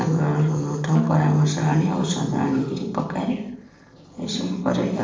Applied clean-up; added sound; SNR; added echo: neural separator model SepFormer DNS4.